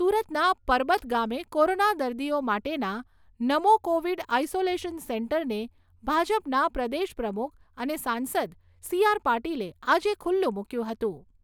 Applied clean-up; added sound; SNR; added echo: none; none; none; none.